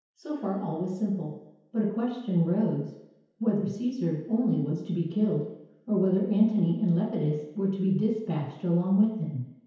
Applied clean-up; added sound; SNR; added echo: none; none; none; reverberation time 1.0 s.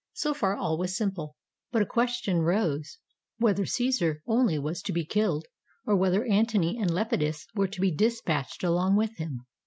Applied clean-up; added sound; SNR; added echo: none; none; none; none.